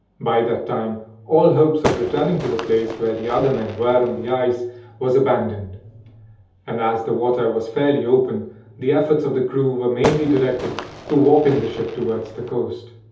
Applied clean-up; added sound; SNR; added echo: none; Fireworks; 10 dB; reverberation time 0.6 s.